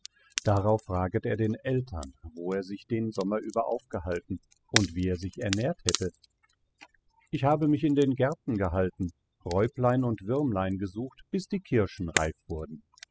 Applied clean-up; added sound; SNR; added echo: classical method spectral subtraction.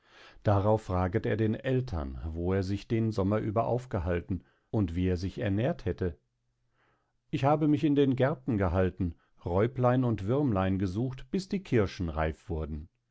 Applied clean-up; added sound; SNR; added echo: none; none; none; none.